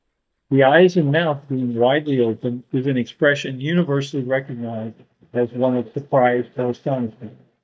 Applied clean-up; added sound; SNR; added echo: neural mask model DeepFilterNet 3.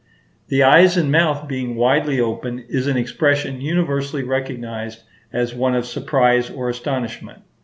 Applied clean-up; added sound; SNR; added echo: none; none; none; none.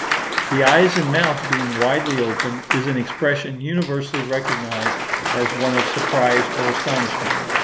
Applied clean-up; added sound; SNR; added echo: none; Applause / Cheering; 2 dB; none.